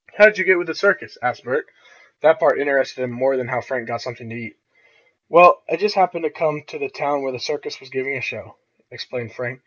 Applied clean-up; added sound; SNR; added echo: none; none; none; none.